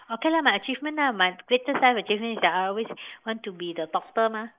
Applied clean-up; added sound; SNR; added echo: neural mask model Resemble Enhance denoiser.